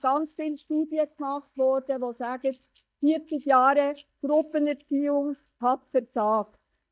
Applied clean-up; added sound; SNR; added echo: neural mask model DeepFilterNet 3.